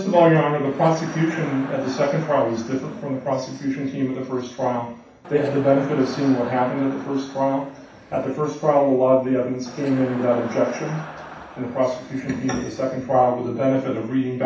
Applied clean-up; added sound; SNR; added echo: none; Crowd; 16 dB; reverberation time 0.7 s.